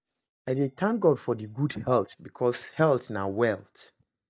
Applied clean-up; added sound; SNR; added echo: neural mask model DeepFilterNet 3.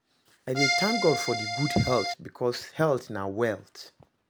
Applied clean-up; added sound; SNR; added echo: none; Accordion; 0 dB; none.